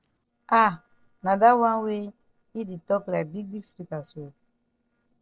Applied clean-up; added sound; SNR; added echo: neural separator model SepFormer DNS4.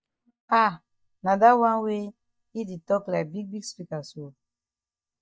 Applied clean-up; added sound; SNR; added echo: neural mask model DeepFilterNet 3.